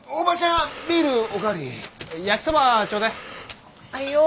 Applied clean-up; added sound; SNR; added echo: none; Breathing; 16 dB; none.